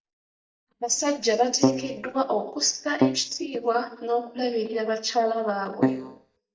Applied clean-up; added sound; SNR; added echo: neural mask model DeepFilterNet 3.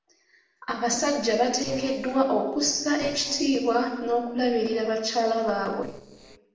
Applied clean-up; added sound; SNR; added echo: neural separator model SepFormer DNS4.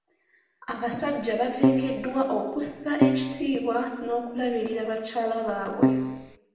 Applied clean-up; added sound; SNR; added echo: none; Keyboard (musical); -4 dB; reverberation time 1.0 s.